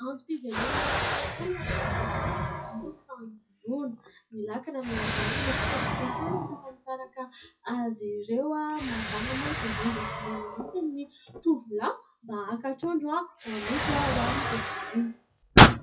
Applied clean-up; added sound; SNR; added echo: classical method WPE with log-MMSE.